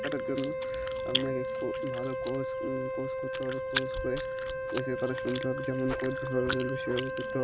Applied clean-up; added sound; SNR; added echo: none; Chewing, mastication + Wind instrument, woodwind instrument; -2 dB; none.